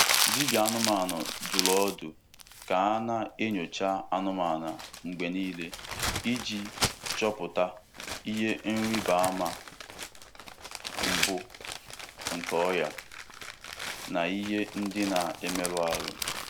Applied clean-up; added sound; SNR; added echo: none; Crumpling, crinkling; 3 dB; none.